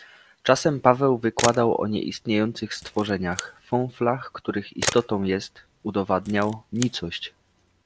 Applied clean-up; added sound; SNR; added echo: none; Camera; 11 dB; none.